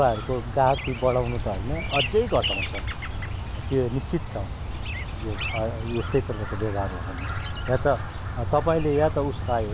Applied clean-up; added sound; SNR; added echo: none; Chirp, tweet; 4 dB; none.